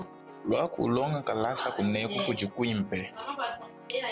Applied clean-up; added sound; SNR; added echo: none; Piano; 18 dB; none.